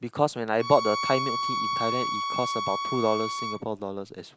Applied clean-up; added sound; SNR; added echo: none; Bowed string instrument; 3 dB; none.